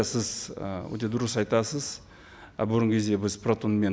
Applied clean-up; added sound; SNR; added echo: none; none; none; none.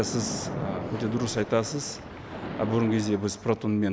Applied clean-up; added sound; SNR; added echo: none; Splash, splatter; 8 dB; none.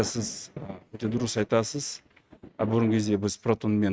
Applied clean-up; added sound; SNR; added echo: neural mask model RNNoise.